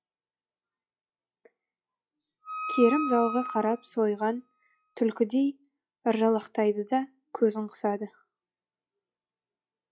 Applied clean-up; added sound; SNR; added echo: classical method log-MMSE.